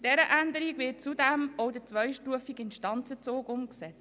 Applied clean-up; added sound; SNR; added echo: none; none; none; none.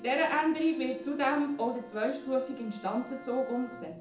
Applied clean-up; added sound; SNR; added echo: none; Bowed string instrument; 17 dB; reverberation time 0.6 s.